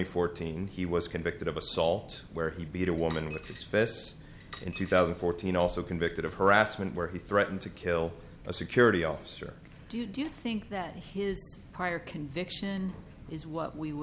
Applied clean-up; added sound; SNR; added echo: none; Coin (dropping); 19 dB; none.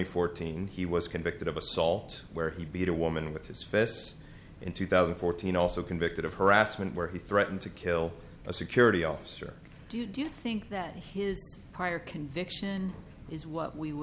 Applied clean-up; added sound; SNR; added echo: none; none; none; none.